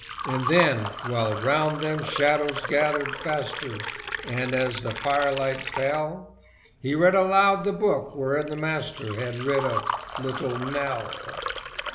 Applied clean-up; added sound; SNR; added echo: none; Liquid; 8 dB; none.